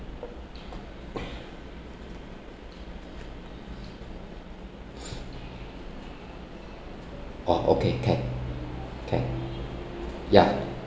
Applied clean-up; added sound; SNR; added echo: none; none; none; none.